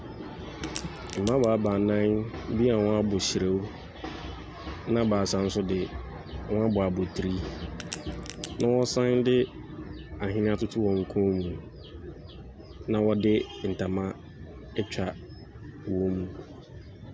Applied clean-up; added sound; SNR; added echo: none; Crack; 16 dB; none.